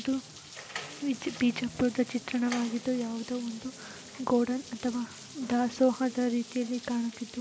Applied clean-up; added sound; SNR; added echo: none; Rain + Door; 15 dB; none.